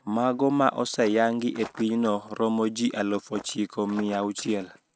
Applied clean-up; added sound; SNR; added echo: neural mask model RNNoise.